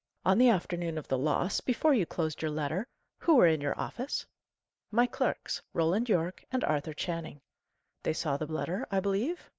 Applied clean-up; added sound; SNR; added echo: none; none; none; none.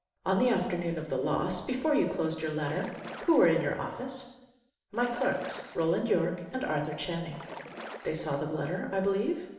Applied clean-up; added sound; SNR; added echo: none; Splash, splatter; 15 dB; reverberation time 1.0 s.